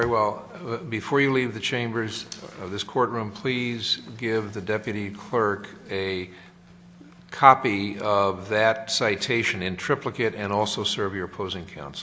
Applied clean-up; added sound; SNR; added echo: none; none; none; none.